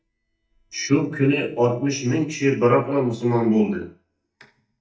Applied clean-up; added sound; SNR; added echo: neural mask model DeepFilterNet 3.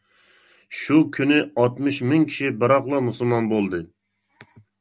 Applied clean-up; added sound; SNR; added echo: none; none; none; none.